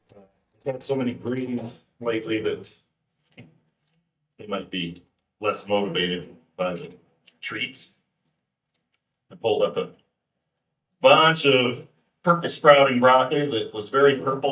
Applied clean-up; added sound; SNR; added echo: neural mask model DeepFilterNet 3.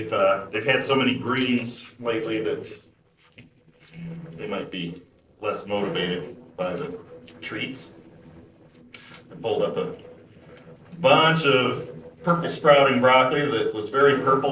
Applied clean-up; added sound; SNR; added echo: neural separator model SepFormer DNS4.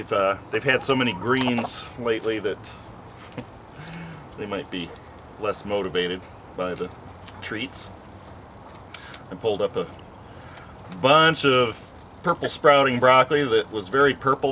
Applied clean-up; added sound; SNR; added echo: none; none; none; none.